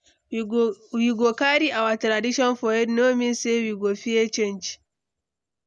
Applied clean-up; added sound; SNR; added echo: none; none; none; none.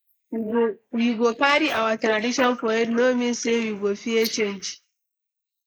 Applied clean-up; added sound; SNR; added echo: neural mask model Resemble Enhance denoiser.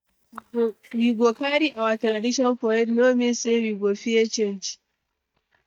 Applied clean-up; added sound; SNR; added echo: neural mask model DeepFilterNet 3.